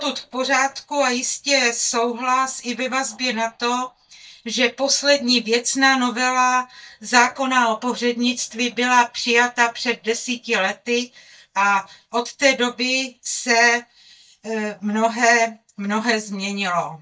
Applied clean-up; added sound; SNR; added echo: neural mask model DeepFilterNet 3.